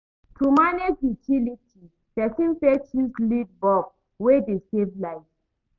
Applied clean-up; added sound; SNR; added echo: none; none; none; none.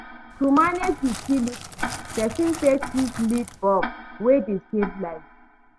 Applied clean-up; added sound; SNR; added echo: none; Crackle + Tick-tock; 11 dB; none.